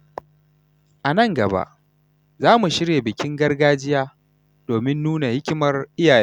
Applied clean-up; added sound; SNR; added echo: none; none; none; none.